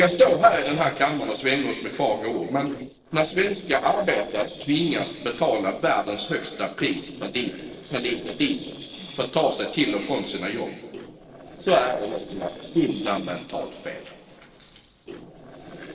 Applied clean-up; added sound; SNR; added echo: neural separator model SepFormer DNS4.